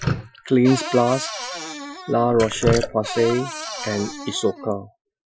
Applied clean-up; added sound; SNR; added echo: classical method Wiener filter.